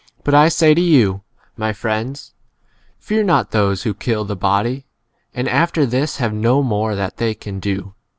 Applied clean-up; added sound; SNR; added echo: none; none; none; none.